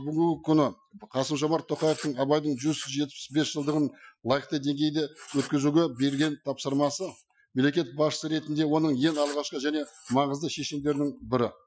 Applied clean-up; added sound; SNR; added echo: classical method Wiener filter.